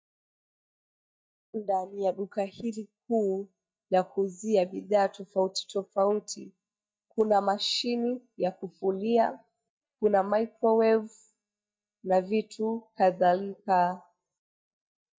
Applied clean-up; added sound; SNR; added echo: neural mask model DeepFilterNet 3.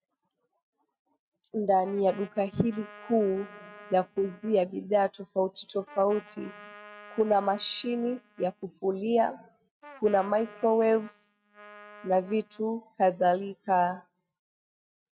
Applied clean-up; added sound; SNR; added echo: neural mask model RNNoise.